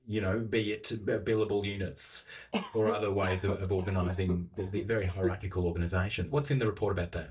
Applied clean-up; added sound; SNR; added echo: neural mask model DeepFilterNet 3.